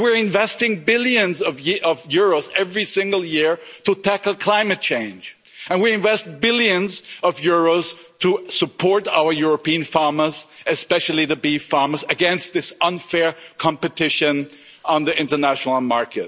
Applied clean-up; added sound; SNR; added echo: none; none; none; none.